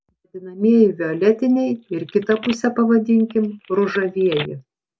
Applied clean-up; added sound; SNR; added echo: none; Telephone; 19 dB; none.